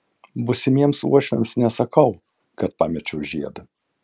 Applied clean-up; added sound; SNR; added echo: none; none; none; none.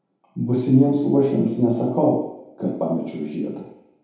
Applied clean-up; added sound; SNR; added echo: none; none; none; reverberation time 0.8 s.